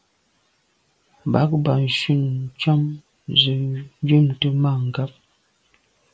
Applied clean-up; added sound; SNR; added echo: none; none; none; none.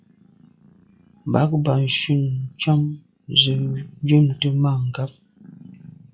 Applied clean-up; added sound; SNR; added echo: classical method log-MMSE.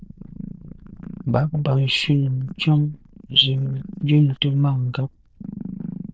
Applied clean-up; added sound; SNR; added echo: neural diffusion model UNIVERSE++.